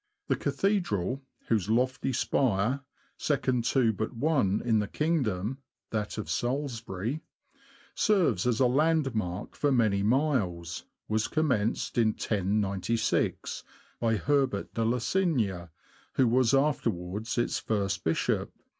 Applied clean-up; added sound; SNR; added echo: none; none; none; none.